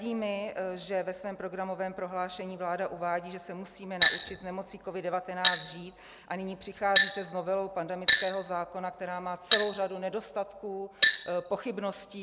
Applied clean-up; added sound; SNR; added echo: none; Glass; -4 dB; none.